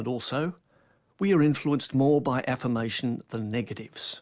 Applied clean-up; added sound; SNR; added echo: none; none; none; none.